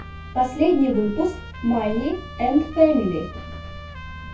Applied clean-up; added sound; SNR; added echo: none; Trumpet; 19 dB; reverberation time 0.2 s.